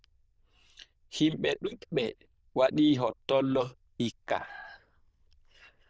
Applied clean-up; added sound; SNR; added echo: neural diffusion model UNIVERSE++.